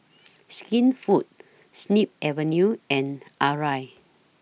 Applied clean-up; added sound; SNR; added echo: none; none; none; none.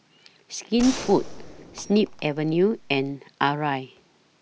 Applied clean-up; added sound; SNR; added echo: none; Gunshot, gunfire; 12 dB; none.